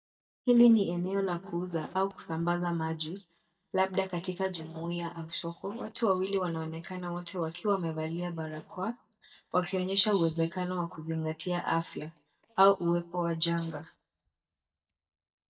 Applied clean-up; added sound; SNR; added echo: neural mask model DeepFilterNet 3.